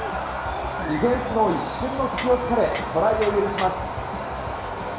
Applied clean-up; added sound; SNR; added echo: none; Tools; 14 dB; reverberation time 0.9 s.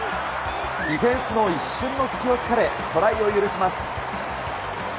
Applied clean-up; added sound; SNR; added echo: none; none; none; none.